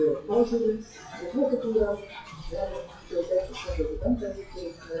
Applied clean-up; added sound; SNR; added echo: classical method WPE with log-MMSE.